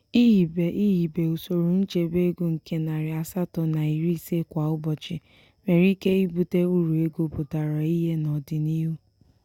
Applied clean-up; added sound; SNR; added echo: none; none; none; none.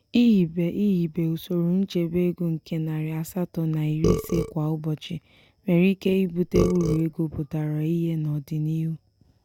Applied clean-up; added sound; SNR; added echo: none; Burping, eructation; 6 dB; none.